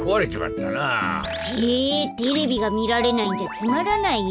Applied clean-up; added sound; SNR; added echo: none; none; none; none.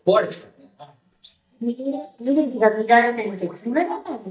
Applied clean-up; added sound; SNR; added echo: neural mask model DeepFilterNet 3.